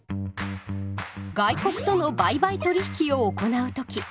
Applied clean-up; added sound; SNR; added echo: none; none; none; none.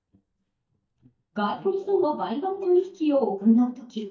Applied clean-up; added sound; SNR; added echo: neural mask model DeepFilterNet 3.